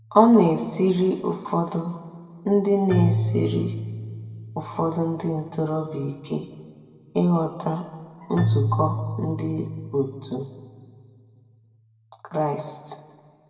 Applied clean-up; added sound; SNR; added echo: none; Keyboard (musical); 7 dB; reverberation time 1.6 s.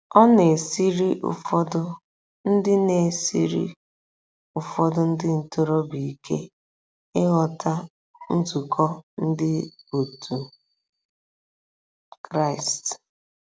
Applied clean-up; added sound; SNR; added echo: none; none; none; none.